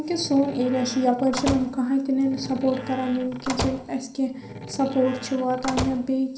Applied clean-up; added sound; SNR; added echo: none; Slam; 10 dB; reverberation time 0.6 s.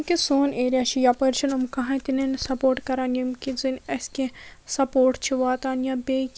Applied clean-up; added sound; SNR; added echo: none; none; none; none.